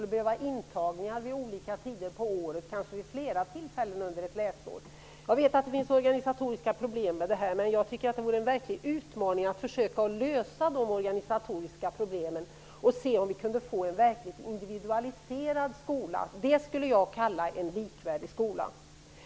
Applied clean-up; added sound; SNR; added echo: none; none; none; none.